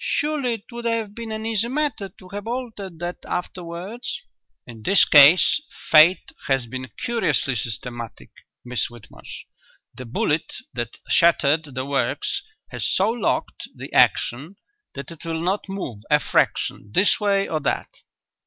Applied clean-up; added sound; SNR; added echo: none; none; none; none.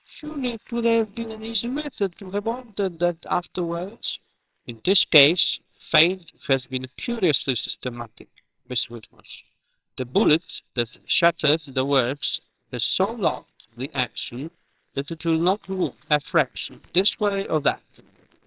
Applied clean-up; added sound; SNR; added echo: neural separator model SepFormer WHAMR!.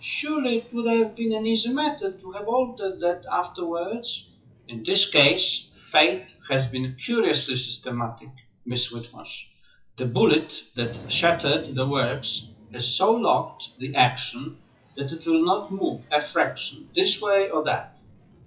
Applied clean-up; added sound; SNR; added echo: classical method WPE with log-MMSE.